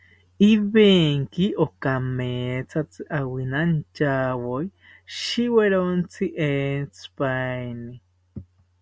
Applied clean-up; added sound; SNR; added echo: none; none; none; none.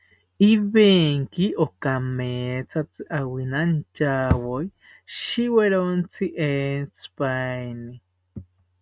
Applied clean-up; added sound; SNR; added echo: neural mask model RNNoise.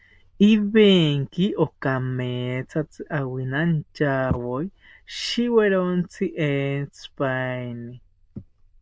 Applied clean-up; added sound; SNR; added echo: neural diffusion model UNIVERSE++.